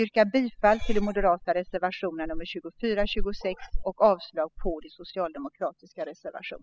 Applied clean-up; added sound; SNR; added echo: classical method spectral subtraction.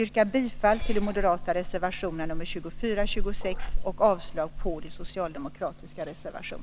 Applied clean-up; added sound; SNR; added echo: none; Meow / Purr; 1 dB; none.